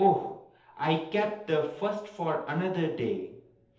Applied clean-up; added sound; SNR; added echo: none; none; none; reverberation time 0.8 s.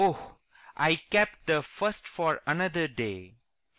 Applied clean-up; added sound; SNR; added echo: none; none; none; none.